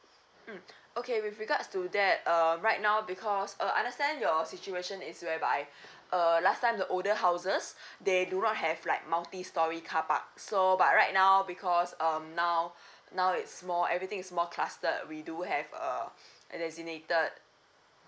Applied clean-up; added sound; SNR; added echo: none; none; none; none.